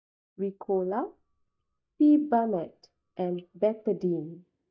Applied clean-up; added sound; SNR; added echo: neural mask model DeepFilterNet 3.